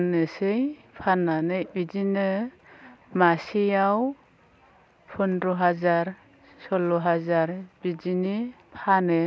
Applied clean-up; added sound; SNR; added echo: none; none; none; none.